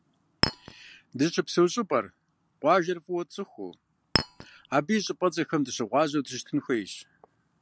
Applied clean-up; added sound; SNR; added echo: none; Chink, clink; 1 dB; none.